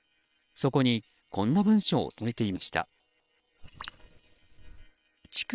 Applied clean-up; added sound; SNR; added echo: neural separator model SepFormer WHAM!.